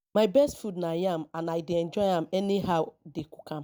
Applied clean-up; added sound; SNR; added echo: none; none; none; none.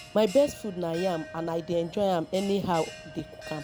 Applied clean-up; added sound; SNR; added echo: none; Bell; 16 dB; none.